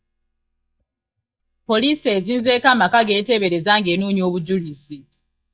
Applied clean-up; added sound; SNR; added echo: neural mask model DeepFilterNet 3.